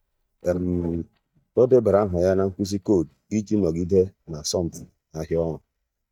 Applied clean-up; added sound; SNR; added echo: neural mask model DeepFilterNet 3.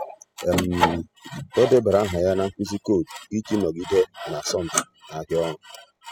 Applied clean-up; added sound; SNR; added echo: classical method spectral subtraction.